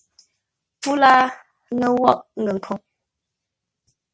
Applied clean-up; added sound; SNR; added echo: none; none; none; none.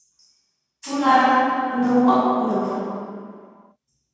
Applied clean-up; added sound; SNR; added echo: none; none; none; reverberation time 2.1 s.